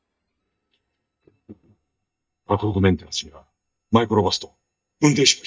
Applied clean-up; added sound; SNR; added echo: neural mask model DeepFilterNet 3.